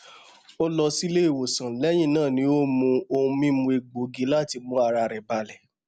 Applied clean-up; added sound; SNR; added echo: none; none; none; none.